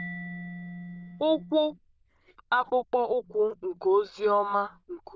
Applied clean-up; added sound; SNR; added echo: neural diffusion model UNIVERSE++.